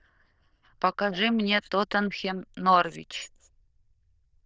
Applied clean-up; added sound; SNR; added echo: neural diffusion model UNIVERSE++.